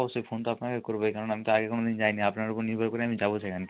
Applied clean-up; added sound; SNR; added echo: none; none; none; none.